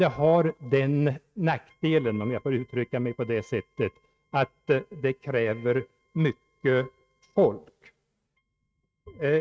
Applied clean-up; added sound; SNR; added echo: neural mask model RNNoise.